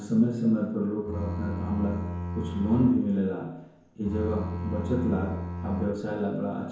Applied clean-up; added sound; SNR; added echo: none; Bowed string instrument; 6 dB; reverberation time 1.0 s.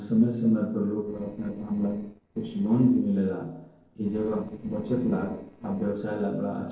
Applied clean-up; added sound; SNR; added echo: neural separator model SepFormer DNS4.